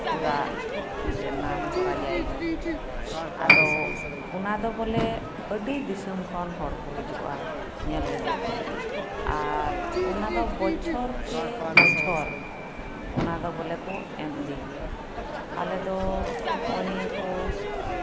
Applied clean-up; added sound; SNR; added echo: none; Piano + Crowd / Fireworks; -4 dB; none.